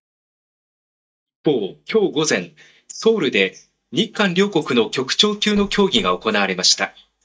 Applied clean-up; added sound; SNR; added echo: neural mask model DeepFilterNet 3.